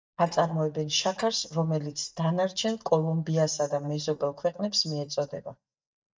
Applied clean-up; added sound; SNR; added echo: neural mask model DeepFilterNet 3.